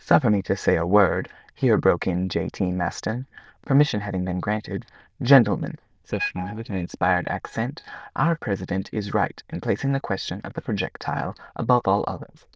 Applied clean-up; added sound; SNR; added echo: neural diffusion model UNIVERSE++.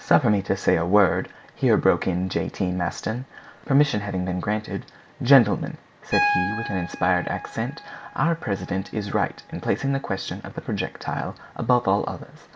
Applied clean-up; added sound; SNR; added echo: none; Piano; 12 dB; none.